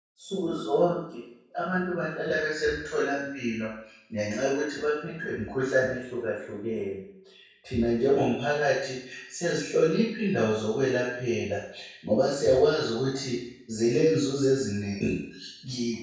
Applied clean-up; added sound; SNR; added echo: none; none; none; reverberation time 0.7 s.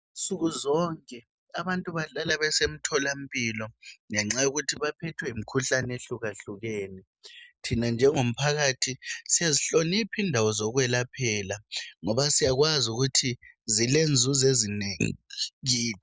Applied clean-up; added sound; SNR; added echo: none; none; none; none.